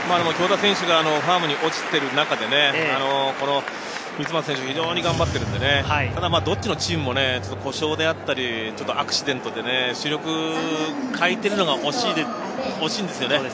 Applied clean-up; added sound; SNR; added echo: none; none; none; none.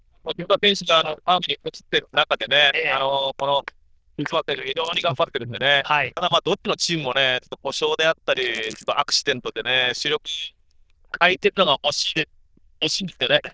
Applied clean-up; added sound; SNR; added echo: neural diffusion model UNIVERSE++.